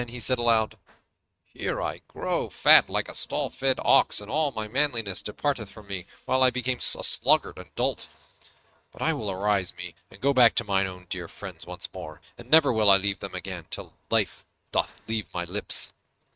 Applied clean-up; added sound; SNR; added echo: neural mask model RNNoise.